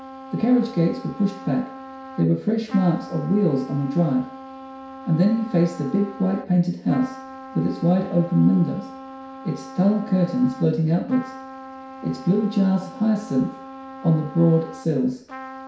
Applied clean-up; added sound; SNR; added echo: none; Trumpet; 16 dB; reverberation time 0.6 s.